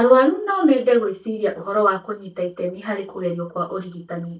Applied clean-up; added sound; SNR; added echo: neural mask model DeepFilterNet 3.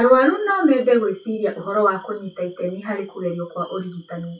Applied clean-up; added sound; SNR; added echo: classical method WPE with log-MMSE.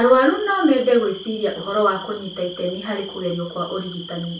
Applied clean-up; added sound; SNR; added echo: none; Cricket; 17 dB; reverberation time 0.3 s.